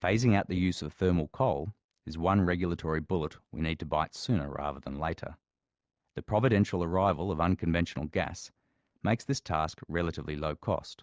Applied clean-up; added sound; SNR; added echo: none; none; none; none.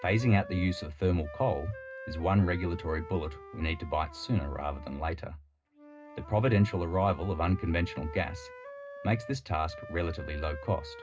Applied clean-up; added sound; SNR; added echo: none; Wind instrument, woodwind instrument; 16 dB; reverberation time 0.2 s.